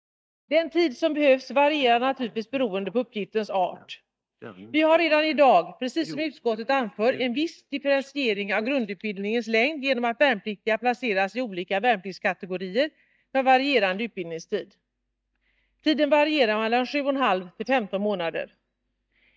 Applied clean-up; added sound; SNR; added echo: neural mask model DeepFilterNet 3.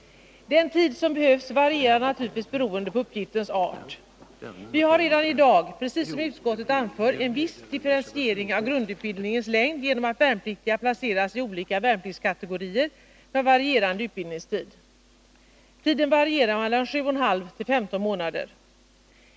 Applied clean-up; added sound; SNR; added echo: none; none; none; none.